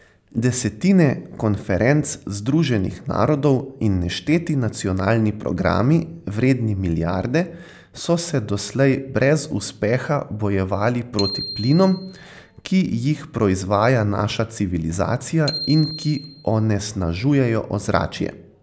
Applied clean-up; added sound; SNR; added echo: none; Bicycle bell; 14 dB; none.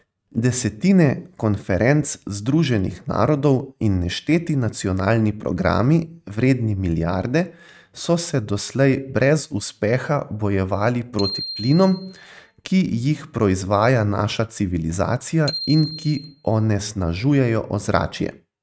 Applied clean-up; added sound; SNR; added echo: neural mask model RNNoise.